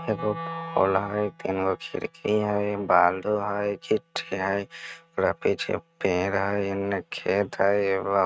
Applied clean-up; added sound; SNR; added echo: neural mask model RNNoise.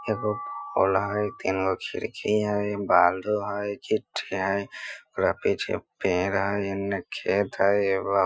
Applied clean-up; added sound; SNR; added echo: classical method Wiener filter.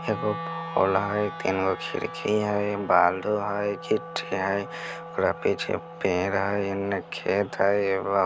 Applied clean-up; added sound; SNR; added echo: none; Wind instrument, woodwind instrument; 13 dB; none.